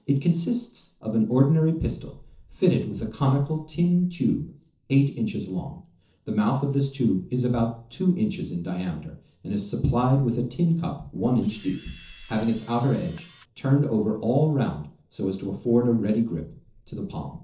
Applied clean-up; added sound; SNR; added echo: neural separator model SepFormer DNS4.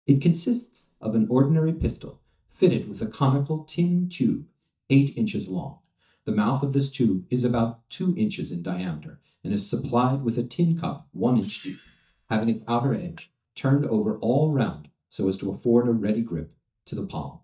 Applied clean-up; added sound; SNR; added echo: neural mask model DeepFilterNet 3.